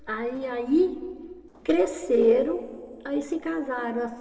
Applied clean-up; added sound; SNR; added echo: neural separator model SepFormer DNS4.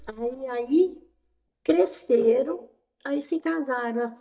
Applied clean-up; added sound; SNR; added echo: neural mask model DeepFilterNet 3.